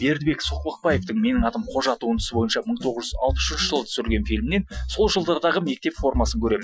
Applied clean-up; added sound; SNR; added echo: classical method Wiener filter.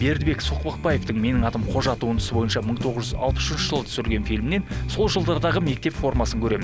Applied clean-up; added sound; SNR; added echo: none; Thunder; 14 dB; none.